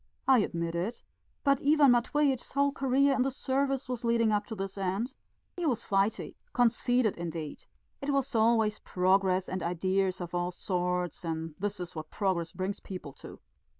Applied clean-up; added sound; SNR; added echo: neural diffusion model UNIVERSE++.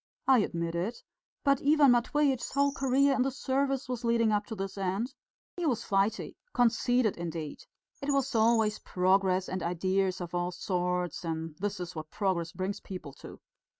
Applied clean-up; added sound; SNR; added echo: neural mask model RNNoise.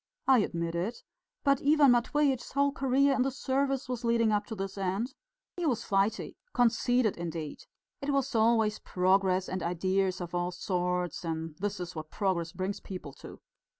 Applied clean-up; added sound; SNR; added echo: none; none; none; none.